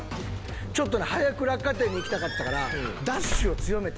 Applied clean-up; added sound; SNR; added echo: none; Squeak / Slam / Alarm / Wood; 4 dB; none.